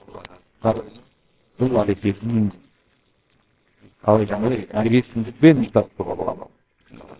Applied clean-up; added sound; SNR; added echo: neural separator model SepFormer WHAMR!.